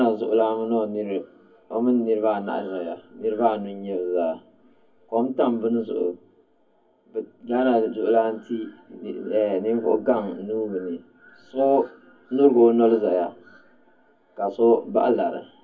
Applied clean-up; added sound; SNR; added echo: none; none; none; reverberation time 0.3 s.